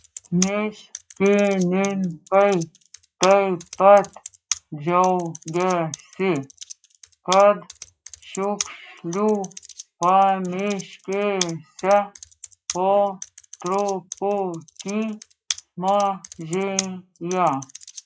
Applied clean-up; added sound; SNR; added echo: classical method log-MMSE.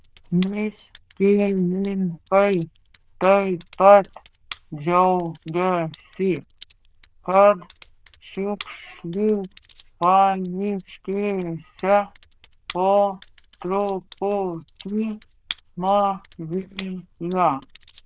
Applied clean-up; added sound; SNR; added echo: neural diffusion model UNIVERSE++.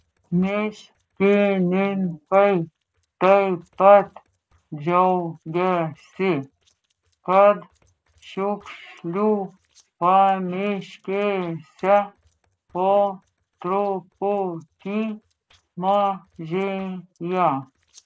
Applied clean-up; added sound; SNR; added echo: neural separator model SepFormer DNS4.